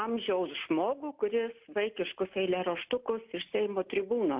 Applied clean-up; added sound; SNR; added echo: none; none; none; none.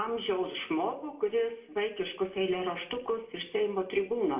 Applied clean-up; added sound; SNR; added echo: none; none; none; reverberation time 0.5 s.